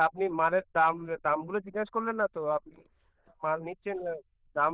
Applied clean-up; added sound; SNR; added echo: neural diffusion model UNIVERSE++.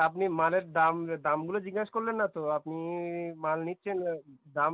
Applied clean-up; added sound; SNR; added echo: none; none; none; none.